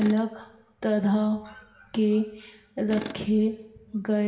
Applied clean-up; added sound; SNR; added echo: none; Tools; 19 dB; reverberation time 0.8 s.